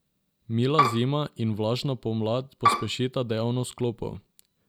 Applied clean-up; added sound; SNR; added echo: none; Bowed string instrument; -4 dB; none.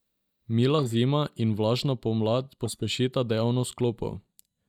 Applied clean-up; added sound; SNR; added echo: neural mask model DeepFilterNet 3.